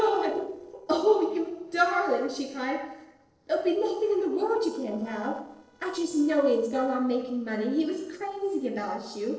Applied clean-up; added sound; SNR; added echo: neural separator model SepFormer DNS4.